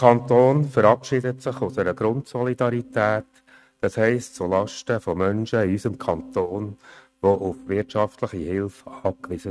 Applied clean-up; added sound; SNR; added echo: neural mask model RNNoise.